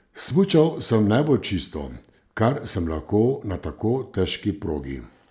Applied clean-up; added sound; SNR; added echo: none; none; none; none.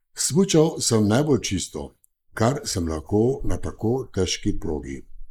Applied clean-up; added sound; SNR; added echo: neural mask model Resemble Enhance denoiser.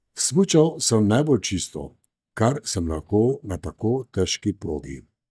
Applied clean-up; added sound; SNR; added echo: neural mask model DeepFilterNet 3.